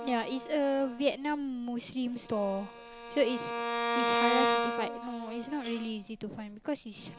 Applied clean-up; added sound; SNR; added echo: none; Bowed string instrument; 2 dB; none.